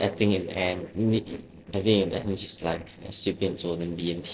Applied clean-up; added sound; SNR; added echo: neural separator model SepFormer DNS4.